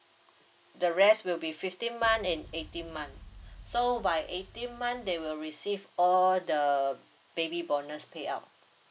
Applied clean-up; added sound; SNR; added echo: none; Boom; 18 dB; none.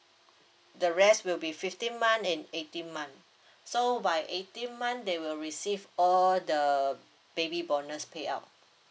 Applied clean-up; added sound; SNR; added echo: none; none; none; none.